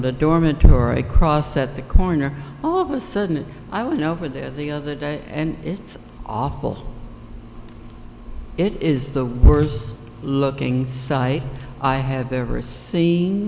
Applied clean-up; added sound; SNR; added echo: none; none; none; none.